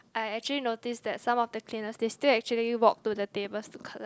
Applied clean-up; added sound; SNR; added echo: none; none; none; none.